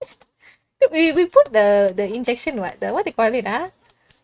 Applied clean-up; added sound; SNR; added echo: neural mask model RNNoise.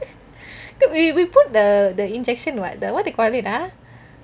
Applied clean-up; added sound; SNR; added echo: none; none; none; none.